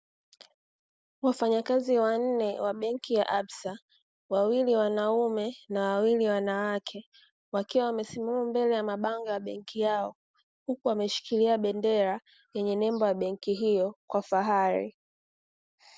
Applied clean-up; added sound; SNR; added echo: none; none; none; none.